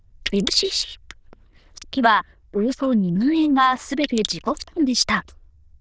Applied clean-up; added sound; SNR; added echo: neural diffusion model UNIVERSE++.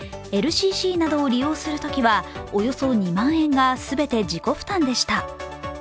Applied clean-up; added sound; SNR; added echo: none; none; none; none.